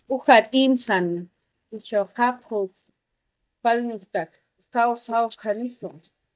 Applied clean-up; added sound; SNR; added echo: neural mask model DeepFilterNet 3.